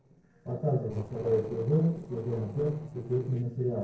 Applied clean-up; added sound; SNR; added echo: neural separator model SepFormer DNS4.